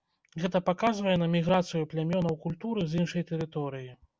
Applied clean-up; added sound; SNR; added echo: none; none; none; none.